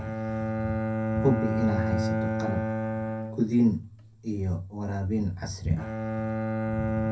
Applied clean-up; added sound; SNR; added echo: none; Bowed string instrument; 1 dB; reverberation time 0.3 s.